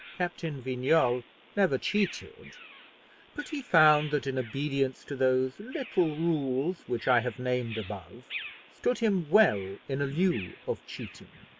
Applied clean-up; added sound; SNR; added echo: none; Bird vocalization, bird call, bird song; 17 dB; none.